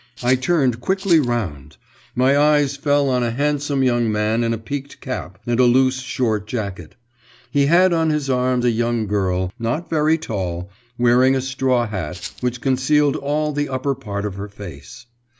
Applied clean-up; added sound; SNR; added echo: none; Rattle (instrument); 16 dB; none.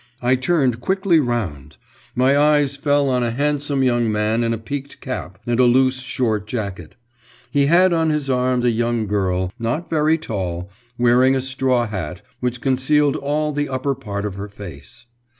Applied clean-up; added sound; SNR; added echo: none; none; none; none.